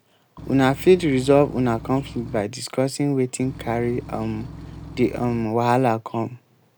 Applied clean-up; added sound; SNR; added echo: none; Engine / Truck / Car; 15 dB; none.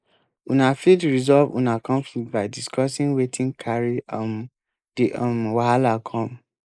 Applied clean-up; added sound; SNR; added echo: neural mask model Resemble Enhance denoiser.